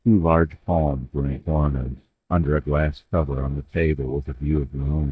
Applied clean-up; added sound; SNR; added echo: neural mask model DeepFilterNet 3.